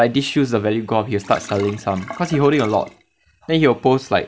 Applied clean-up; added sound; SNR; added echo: none; Sink (filling or washing); 18 dB; none.